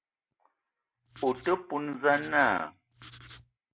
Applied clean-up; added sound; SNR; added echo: none; Writing; 17 dB; none.